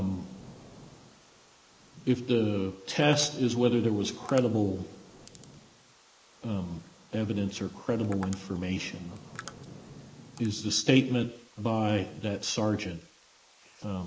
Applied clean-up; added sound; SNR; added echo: neural mask model Resemble Enhance denoiser.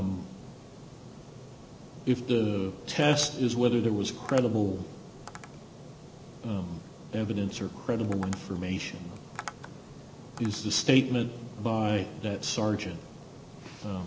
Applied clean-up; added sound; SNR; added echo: none; Tap; 17 dB; none.